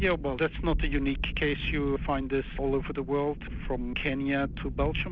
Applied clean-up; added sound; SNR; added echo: none; Thunderstorm; 4 dB; none.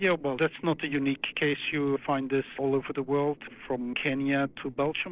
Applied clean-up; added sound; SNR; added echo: neural separator model SepFormer DNS4.